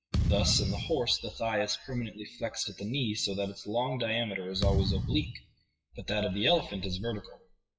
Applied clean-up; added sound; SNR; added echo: classical method WPE with log-MMSE.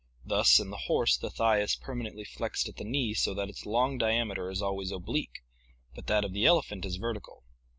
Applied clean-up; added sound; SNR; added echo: none; none; none; none.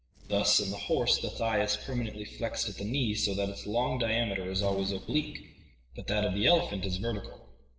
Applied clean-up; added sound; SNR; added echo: neural separator model SepFormer DNS4.